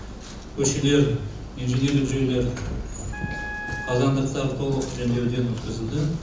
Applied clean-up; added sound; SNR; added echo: none; Wind instrument, woodwind instrument; 13 dB; none.